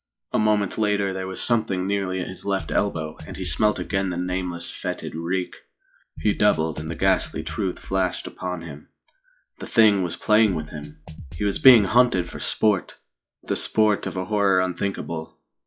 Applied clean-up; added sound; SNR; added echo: classical method log-MMSE.